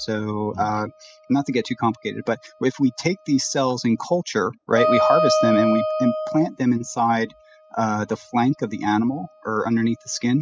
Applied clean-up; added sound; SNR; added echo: classical method spectral subtraction.